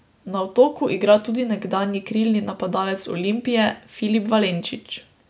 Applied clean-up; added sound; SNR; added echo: none; none; none; none.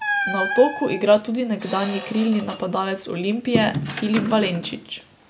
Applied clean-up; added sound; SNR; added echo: none; Squeak; 8 dB; none.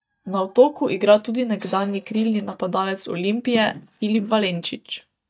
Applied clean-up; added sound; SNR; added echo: neural mask model DeepFilterNet 3.